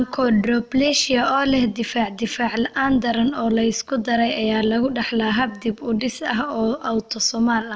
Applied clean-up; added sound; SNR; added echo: none; none; none; none.